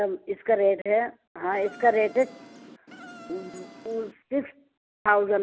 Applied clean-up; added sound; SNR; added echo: none; Insect; 18 dB; none.